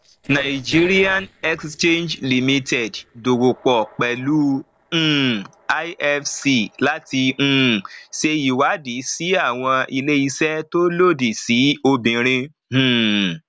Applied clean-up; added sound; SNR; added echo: neural separator model SepFormer DNS4.